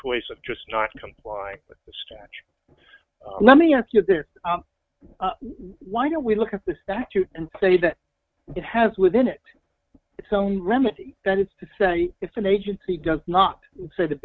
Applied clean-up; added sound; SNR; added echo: neural mask model RNNoise.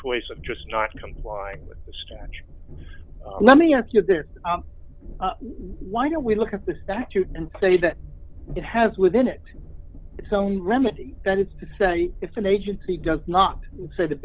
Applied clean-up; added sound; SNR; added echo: none; Train; 14 dB; none.